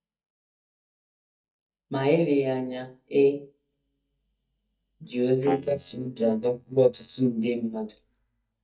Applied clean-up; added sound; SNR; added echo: neural mask model DeepFilterNet 3.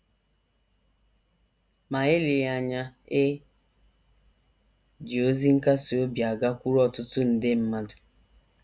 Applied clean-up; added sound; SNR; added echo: none; none; none; none.